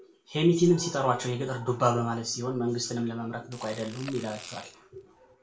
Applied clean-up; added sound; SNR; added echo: none; Fart; 19 dB; reverberation time 0.3 s.